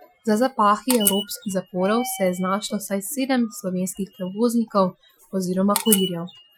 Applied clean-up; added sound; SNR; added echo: classical method Wiener filter.